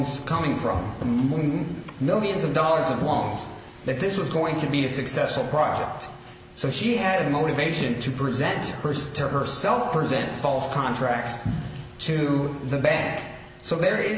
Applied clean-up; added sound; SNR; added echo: none; none; none; none.